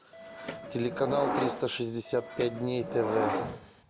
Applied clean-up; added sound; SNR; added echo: none; Subway, metro, underground; 4 dB; none.